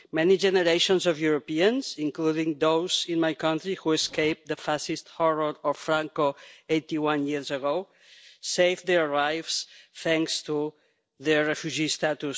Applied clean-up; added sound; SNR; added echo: neural separator model SepFormer DNS4.